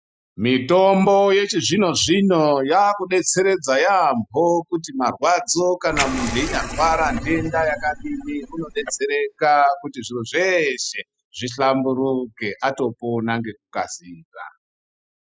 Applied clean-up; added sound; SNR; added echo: classical method spectral subtraction.